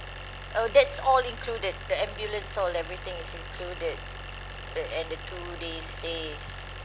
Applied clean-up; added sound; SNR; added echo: none; Idling; 9 dB; none.